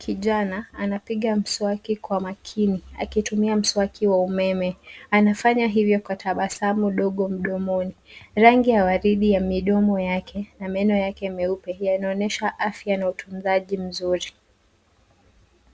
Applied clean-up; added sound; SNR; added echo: none; none; none; none.